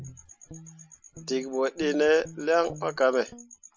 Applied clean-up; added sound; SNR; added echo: none; Guitar; 19 dB; none.